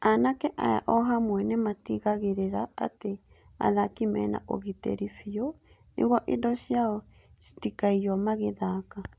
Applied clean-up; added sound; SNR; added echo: none; none; none; none.